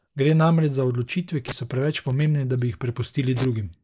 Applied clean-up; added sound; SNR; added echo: neural mask model Resemble Enhance denoiser.